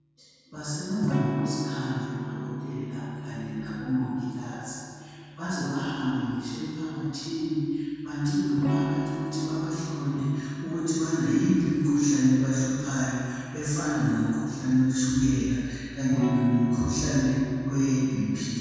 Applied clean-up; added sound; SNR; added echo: none; Electric guitar / Strum; 9 dB; reverberation time 2.1 s.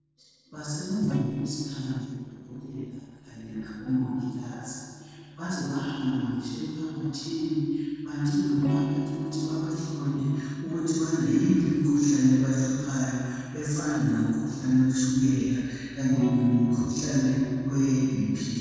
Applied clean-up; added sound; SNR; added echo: neural separator model SepFormer DNS4.